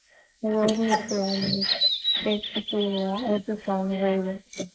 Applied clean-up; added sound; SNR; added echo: neural mask model Resemble Enhance denoiser.